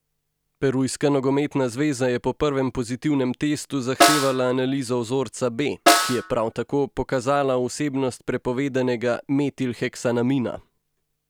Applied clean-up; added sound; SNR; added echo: none; Snare drum; 0 dB; none.